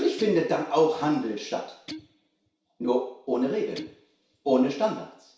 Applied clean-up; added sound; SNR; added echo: none; Guitar; 20 dB; reverberation time 0.6 s.